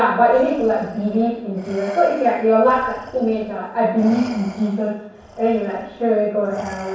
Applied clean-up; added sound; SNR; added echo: none; Respiratory sounds; 19 dB; reverberation time 0.7 s.